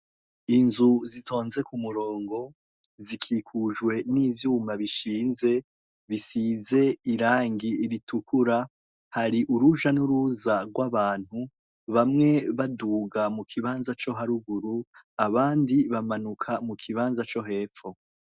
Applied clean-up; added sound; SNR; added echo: none; none; none; none.